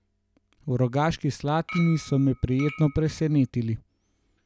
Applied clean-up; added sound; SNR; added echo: none; Chink, clink; 16 dB; none.